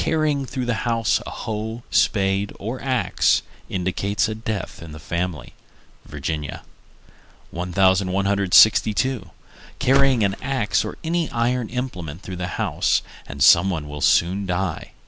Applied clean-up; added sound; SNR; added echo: none; Whoosh, swoosh, swish; -3 dB; none.